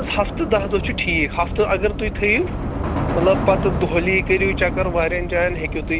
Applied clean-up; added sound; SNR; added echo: none; Subway, metro, underground / Train; 4 dB; none.